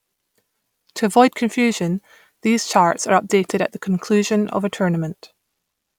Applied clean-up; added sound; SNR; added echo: none; none; none; none.